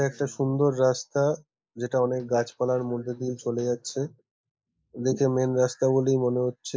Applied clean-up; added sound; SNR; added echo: neural mask model Resemble Enhance denoiser.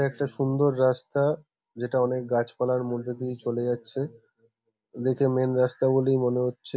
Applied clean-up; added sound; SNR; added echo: none; none; none; none.